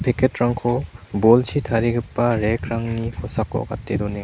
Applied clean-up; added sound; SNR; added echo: none; none; none; none.